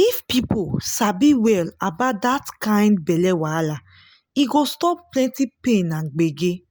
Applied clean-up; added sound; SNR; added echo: none; none; none; none.